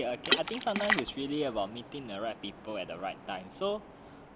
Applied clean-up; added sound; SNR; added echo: none; Water / Splash, splatter; 0 dB; none.